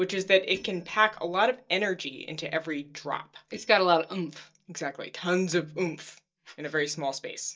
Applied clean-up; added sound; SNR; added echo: neural mask model DeepFilterNet 3.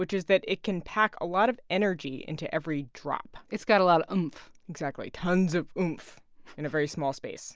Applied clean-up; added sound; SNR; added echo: none; none; none; none.